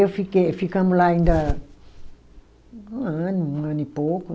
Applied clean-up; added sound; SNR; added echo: none; none; none; none.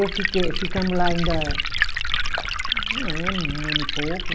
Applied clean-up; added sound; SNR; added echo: none; Liquid; -3 dB; none.